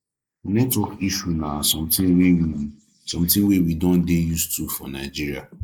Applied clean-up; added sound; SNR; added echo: neural mask model Resemble Enhance denoiser.